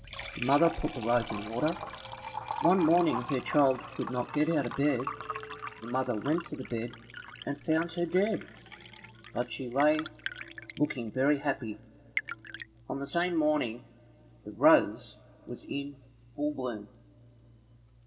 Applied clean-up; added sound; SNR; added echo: none; Liquid; 12 dB; reverberation time 0.4 s.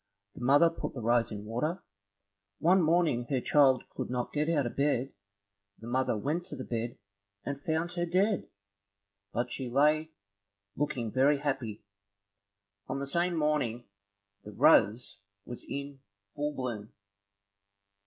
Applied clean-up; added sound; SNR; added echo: none; none; none; none.